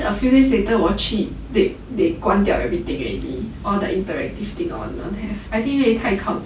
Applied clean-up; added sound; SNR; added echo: none; none; none; none.